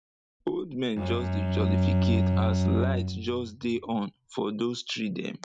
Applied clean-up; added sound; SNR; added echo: neural mask model RNNoise.